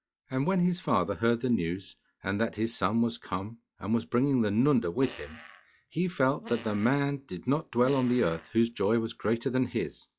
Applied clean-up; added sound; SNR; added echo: classical method log-MMSE.